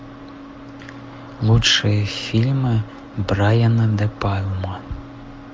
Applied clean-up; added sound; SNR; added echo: none; none; none; none.